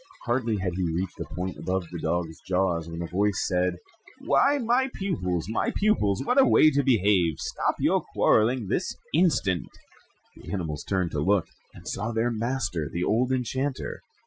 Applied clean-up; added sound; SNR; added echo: classical method Wiener filter.